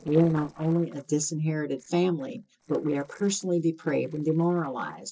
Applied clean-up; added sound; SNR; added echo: neural separator model SepFormer DNS4.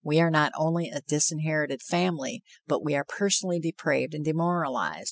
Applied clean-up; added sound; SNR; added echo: none; none; none; none.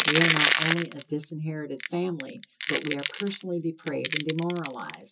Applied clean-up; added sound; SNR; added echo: none; Crushing; -2 dB; reverberation time 0.2 s.